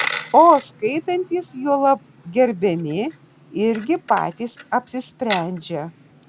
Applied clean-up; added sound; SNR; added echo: none; Coin (dropping); 15 dB; none.